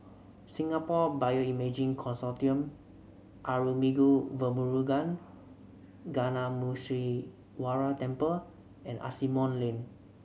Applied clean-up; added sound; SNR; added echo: none; none; none; none.